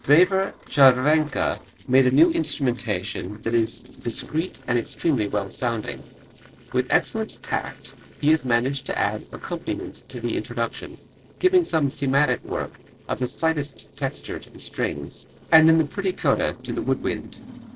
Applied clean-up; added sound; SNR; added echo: neural separator model SepFormer DNS4.